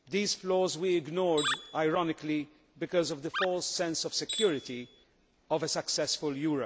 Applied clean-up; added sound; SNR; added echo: none; Tools + Animal; 7 dB; none.